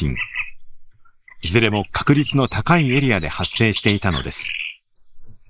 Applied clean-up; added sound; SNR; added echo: neural mask model Resemble Enhance denoiser.